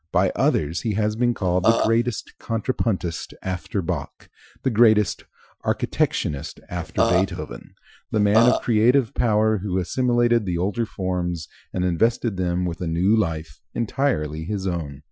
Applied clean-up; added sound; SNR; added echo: classical method Wiener filter.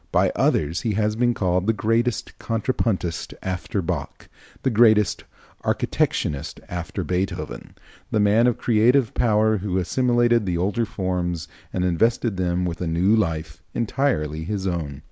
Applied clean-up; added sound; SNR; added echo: none; none; none; none.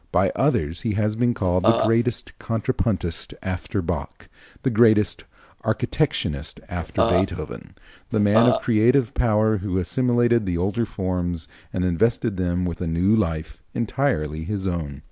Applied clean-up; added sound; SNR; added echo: none; Burping, eructation; 2 dB; none.